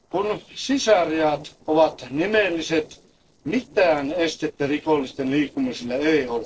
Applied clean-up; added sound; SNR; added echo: neural separator model SepFormer DNS4.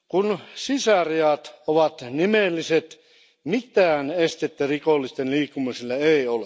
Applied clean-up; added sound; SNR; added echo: none; none; none; none.